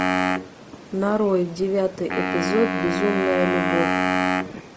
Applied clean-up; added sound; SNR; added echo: none; Wind instrument, woodwind instrument; 0 dB; none.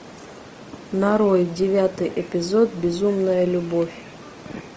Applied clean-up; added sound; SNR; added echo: none; none; none; none.